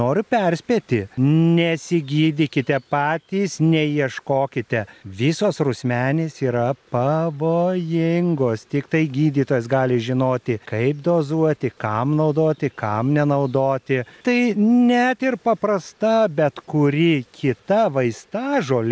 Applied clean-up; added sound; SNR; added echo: none; none; none; none.